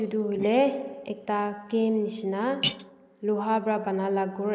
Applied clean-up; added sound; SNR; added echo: neural mask model Resemble Enhance denoiser.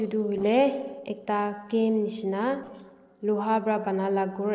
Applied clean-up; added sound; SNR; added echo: neural separator model SepFormer DNS4.